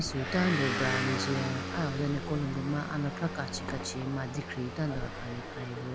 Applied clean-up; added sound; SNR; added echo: none; Motor vehicle (road) / Engine; 3 dB; none.